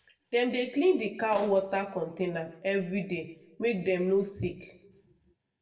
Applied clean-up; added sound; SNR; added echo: neural separator model SepFormer DNS4.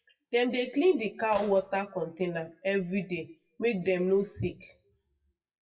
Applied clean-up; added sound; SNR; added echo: classical method WPE with log-MMSE.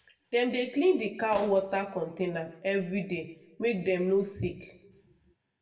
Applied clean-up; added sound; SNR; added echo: none; Explosion; 18 dB; reverberation time 0.5 s.